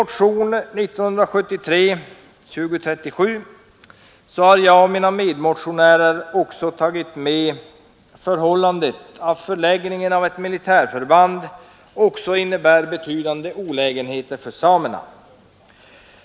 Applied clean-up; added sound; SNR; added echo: none; none; none; none.